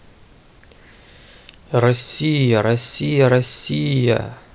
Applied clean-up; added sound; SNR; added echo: none; none; none; none.